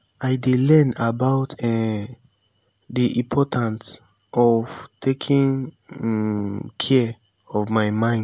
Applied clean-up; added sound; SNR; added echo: none; none; none; none.